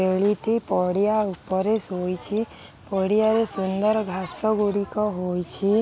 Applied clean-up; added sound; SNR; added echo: none; none; none; none.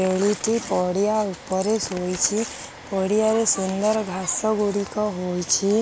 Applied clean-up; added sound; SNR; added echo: none; Crumpling, crinkling / Tearing + Domestic sounds, home sounds; 16 dB; none.